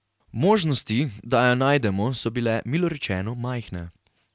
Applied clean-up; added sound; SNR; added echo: none; none; none; none.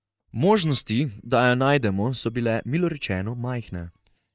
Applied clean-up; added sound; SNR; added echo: neural mask model DeepFilterNet 3.